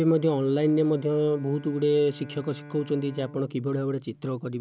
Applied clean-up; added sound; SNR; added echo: none; Bowed string instrument; 20 dB; none.